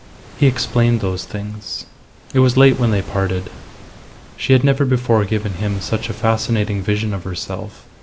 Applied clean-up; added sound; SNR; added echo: none; Waves, surf; 18 dB; none.